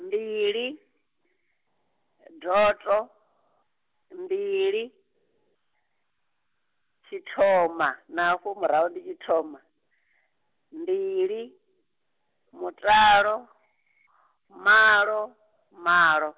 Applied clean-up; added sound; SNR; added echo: none; none; none; none.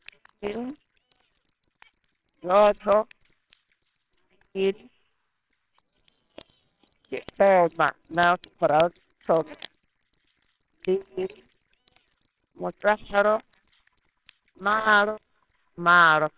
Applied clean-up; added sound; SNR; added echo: neural separator model SepFormer WHAMR!.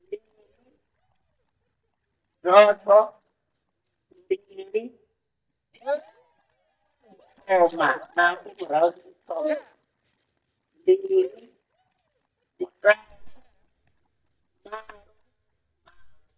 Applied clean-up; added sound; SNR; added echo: neural mask model DeepFilterNet 3.